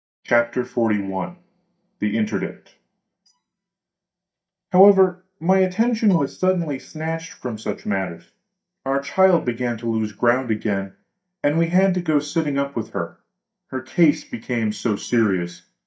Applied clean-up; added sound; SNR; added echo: neural mask model DeepFilterNet 3.